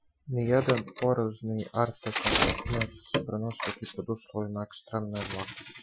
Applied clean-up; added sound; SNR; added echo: classical method Wiener filter.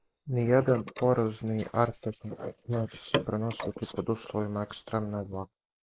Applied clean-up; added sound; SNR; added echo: neural mask model Resemble Enhance denoiser.